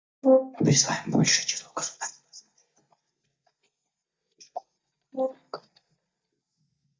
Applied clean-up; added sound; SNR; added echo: neural mask model DeepFilterNet 3.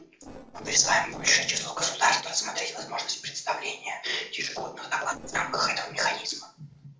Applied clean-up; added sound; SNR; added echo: neural separator model SepFormer DNS4.